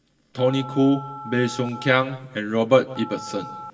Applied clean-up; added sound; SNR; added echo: none; Telephone; 15 dB; reverberation time 2.1 s.